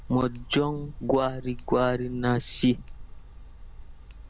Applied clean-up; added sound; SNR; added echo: none; Tick; 13 dB; none.